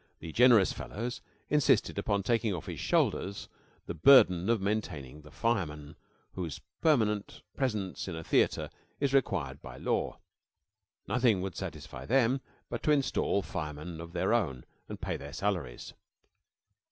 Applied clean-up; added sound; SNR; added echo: none; none; none; none.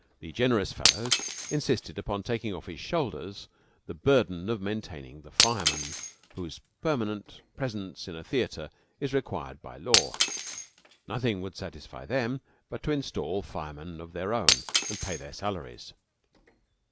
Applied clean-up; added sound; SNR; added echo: none; Shatter; 2 dB; none.